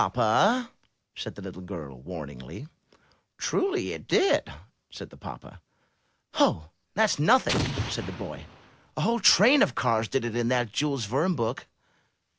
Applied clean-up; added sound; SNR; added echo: none; Explosion; 4 dB; none.